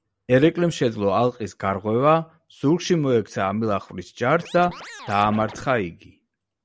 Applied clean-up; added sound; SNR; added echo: none; Scratching (performance technique); 17 dB; none.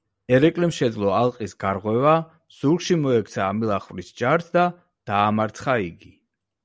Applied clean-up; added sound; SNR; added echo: none; none; none; none.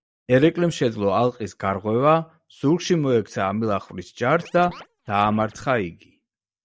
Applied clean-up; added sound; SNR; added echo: neural mask model DeepFilterNet 3.